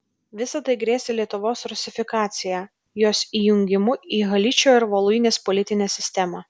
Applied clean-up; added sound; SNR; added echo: none; none; none; none.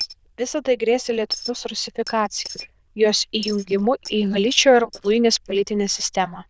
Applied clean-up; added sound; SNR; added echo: neural diffusion model UNIVERSE++.